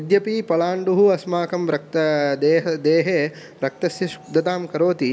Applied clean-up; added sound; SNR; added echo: none; none; none; none.